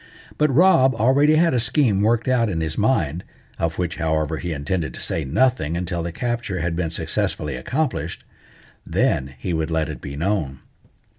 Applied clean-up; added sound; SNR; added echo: none; none; none; none.